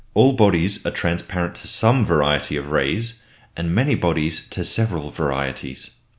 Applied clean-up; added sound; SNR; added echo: none; none; none; none.